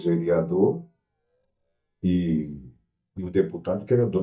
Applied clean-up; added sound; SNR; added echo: neural mask model DeepFilterNet 3.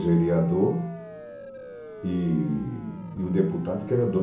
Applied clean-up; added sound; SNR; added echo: none; Siren; 15 dB; reverberation time 0.8 s.